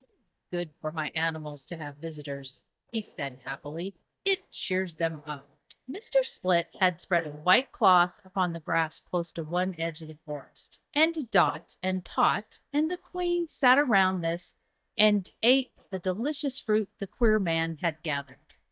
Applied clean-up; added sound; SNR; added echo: neural mask model DeepFilterNet 3.